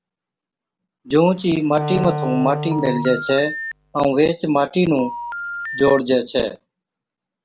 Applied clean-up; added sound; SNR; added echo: none; Wind instrument, woodwind instrument + Telephone; 7 dB; none.